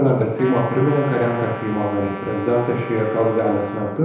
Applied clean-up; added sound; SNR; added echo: none; Trumpet; 13 dB; reverberation time 1.0 s.